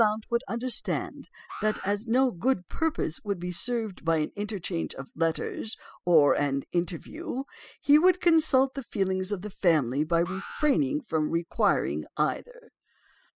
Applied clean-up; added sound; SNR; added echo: classical method spectral subtraction.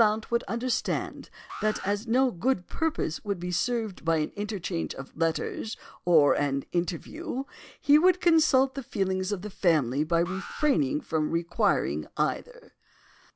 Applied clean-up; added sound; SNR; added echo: none; Alarm; 17 dB; none.